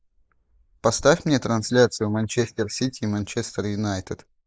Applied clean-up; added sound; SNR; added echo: neural mask model Resemble Enhance denoiser.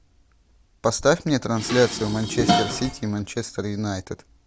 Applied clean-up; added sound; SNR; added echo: none; Dishes, pots, and pans; 5 dB; none.